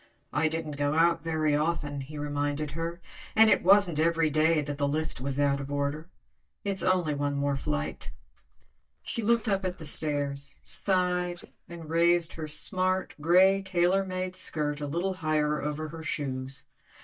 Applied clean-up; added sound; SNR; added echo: neural mask model DeepFilterNet 3.